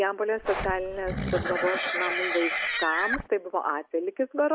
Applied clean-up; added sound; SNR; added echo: none; Livestock, farm animals, working animals; 1 dB; none.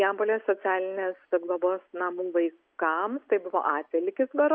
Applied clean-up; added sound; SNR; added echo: none; none; none; none.